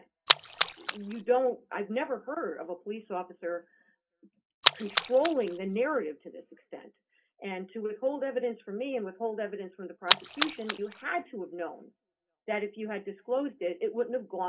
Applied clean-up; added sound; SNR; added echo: none; Splash, splatter; -3 dB; reverberation time 0.3 s.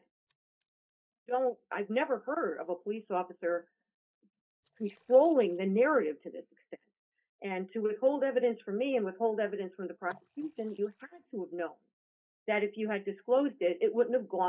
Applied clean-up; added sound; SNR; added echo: neural mask model DeepFilterNet 3.